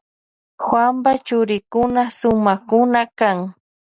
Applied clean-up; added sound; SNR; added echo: none; none; none; none.